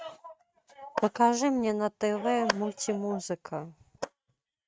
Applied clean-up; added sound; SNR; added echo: neural mask model RNNoise.